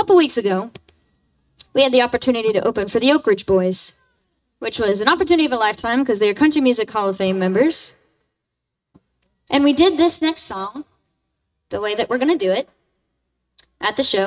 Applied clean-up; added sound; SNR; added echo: neural mask model RNNoise.